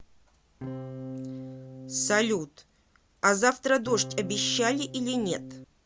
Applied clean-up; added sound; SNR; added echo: none; Electric guitar / Strum; 10 dB; none.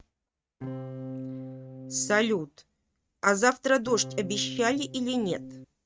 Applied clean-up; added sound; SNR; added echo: neural mask model RNNoise.